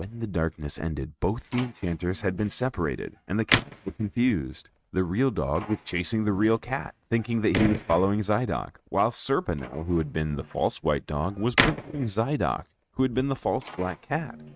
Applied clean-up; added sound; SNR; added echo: neural mask model RNNoise.